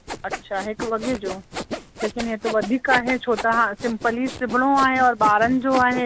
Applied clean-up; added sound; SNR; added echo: none; Sawing; 11 dB; none.